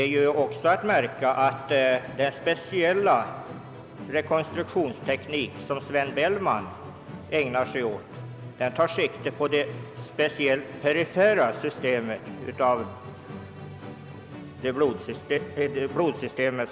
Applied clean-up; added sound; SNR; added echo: none; Musical instrument; 15 dB; none.